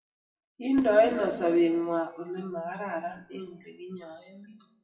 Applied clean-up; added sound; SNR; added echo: classical method WPE with log-MMSE.